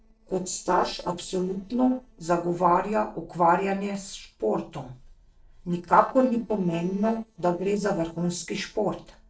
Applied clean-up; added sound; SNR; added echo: neural separator model SepFormer DNS4.